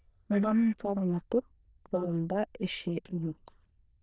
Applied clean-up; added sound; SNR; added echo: neural diffusion model UNIVERSE++.